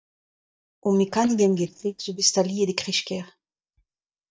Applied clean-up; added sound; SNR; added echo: neural mask model DeepFilterNet 3.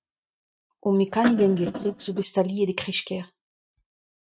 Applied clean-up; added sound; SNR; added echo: neural mask model RNNoise.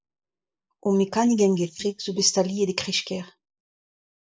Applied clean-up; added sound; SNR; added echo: neural mask model Resemble Enhance denoiser.